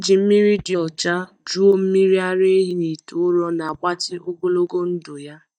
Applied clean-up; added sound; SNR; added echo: neural mask model DeepFilterNet 3.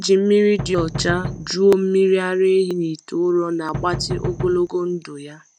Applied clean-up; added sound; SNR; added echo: none; Knock; 10 dB; none.